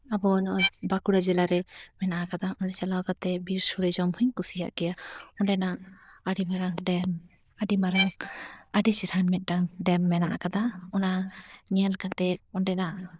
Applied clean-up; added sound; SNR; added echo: neural diffusion model UNIVERSE++.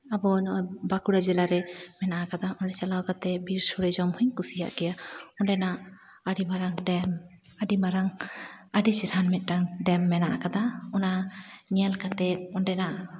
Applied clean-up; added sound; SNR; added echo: none; none; none; none.